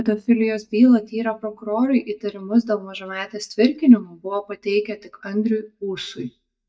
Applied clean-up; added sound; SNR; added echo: neural mask model DeepFilterNet 3.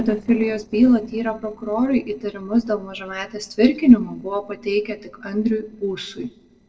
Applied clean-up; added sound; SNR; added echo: neural separator model SepFormer DNS4.